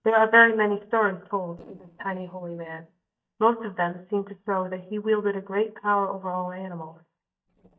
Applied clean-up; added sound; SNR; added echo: neural mask model DeepFilterNet 3.